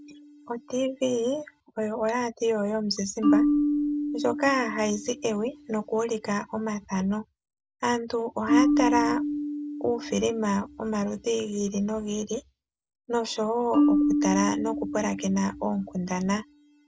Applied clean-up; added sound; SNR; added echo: none; Marimba, xylophone; 1 dB; none.